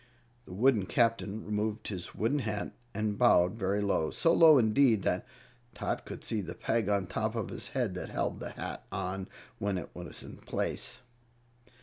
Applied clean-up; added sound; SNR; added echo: none; none; none; none.